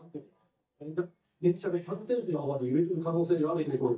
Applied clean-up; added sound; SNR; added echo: neural mask model DeepFilterNet 3.